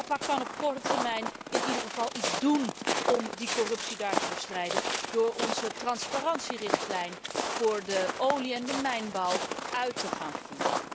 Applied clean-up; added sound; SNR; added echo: none; Walk, footsteps; 1 dB; none.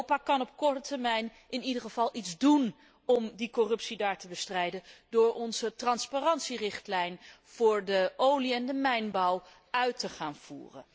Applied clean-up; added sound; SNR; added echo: none; none; none; none.